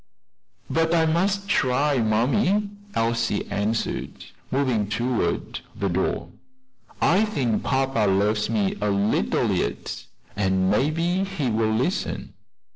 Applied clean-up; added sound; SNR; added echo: neural separator model SepFormer DNS4.